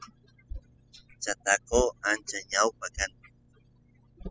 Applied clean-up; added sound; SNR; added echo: classical method spectral subtraction.